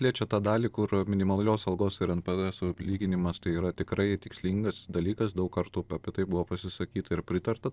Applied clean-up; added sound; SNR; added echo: neural separator model SepFormer DNS4.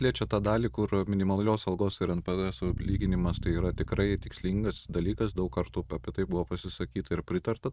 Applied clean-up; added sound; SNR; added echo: neural mask model RNNoise.